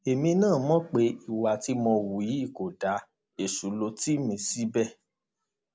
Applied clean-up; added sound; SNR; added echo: none; none; none; none.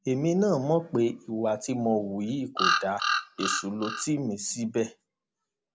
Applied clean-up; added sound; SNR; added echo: none; Bird vocalization, bird call, bird song; 0 dB; none.